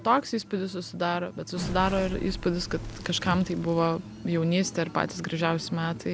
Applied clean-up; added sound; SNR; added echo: none; Crackle; 10 dB; none.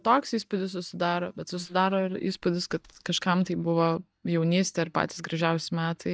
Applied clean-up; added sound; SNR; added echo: neural mask model DeepFilterNet 3.